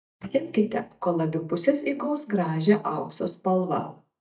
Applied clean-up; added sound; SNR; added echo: neural mask model DeepFilterNet 3.